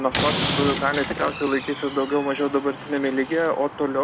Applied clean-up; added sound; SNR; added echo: none; Slam; 6 dB; none.